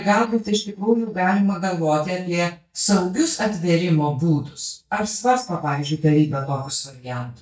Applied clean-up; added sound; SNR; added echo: neural mask model DeepFilterNet 3.